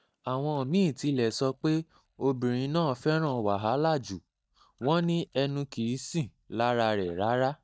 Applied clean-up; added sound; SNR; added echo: neural mask model DeepFilterNet 3.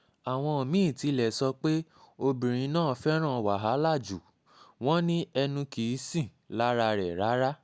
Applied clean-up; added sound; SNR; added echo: none; none; none; none.